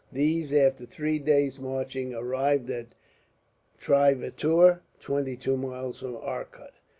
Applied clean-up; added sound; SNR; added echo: none; none; none; none.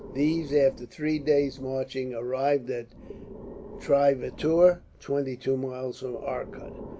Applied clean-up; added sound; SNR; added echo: none; Breathing; 17 dB; none.